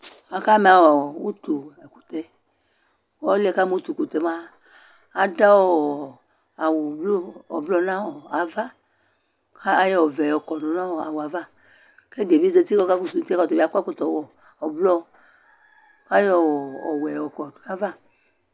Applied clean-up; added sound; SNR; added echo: none; none; none; none.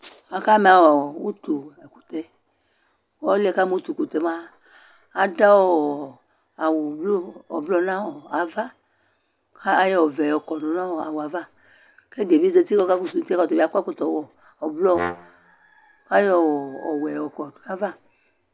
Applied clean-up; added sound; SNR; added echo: none; Brass instrument; 10 dB; none.